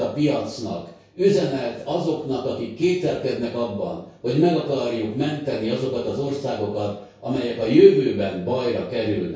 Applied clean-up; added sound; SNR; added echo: none; none; none; reverberation time 0.6 s.